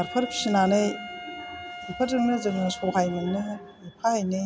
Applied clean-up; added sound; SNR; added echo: none; Wind instrument, woodwind instrument; 13 dB; none.